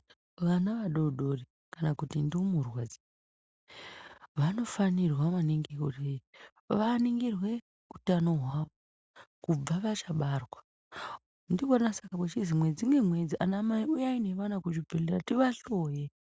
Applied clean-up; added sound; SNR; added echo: none; none; none; none.